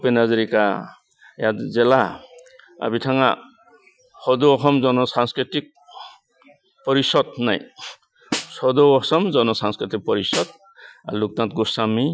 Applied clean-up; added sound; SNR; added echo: classical method Wiener filter.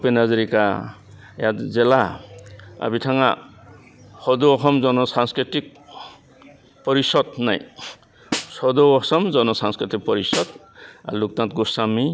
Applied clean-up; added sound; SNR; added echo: none; Snare drum; 12 dB; none.